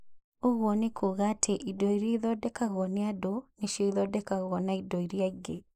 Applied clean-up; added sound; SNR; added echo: neural mask model Resemble Enhance denoiser.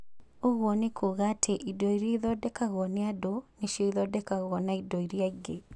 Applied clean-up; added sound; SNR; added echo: none; none; none; none.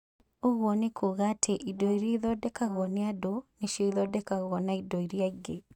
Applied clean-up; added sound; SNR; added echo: neural mask model RNNoise.